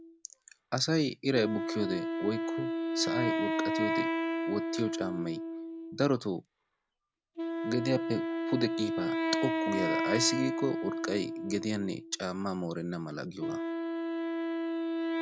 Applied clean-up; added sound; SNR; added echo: none; Wind instrument, woodwind instrument; 0 dB; none.